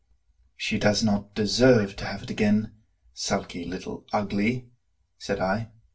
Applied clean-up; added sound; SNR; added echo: none; Bird; 20 dB; reverberation time 0.2 s.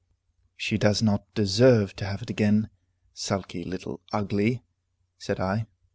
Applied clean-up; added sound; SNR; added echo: none; none; none; none.